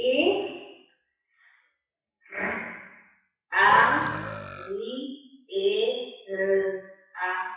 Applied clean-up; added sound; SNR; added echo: classical method WPE with log-MMSE.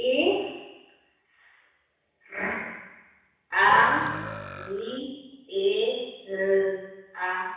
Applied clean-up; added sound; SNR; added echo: none; Burping, eructation; 13 dB; reverberation time 1.1 s.